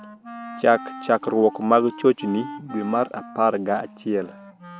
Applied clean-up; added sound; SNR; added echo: none; Wind instrument, woodwind instrument; 16 dB; none.